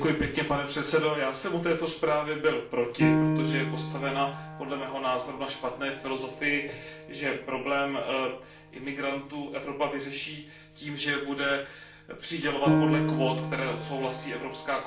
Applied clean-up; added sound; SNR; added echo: none; Piano; 3 dB; reverberation time 0.4 s.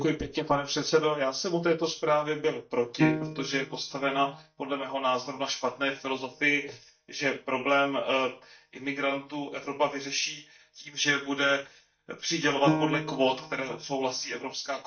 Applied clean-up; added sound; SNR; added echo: neural mask model DeepFilterNet 3.